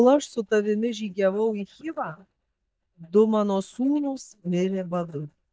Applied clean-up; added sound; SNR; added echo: neural mask model DeepFilterNet 3.